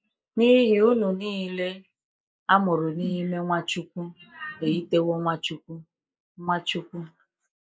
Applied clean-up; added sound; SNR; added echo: neural mask model Resemble Enhance denoiser.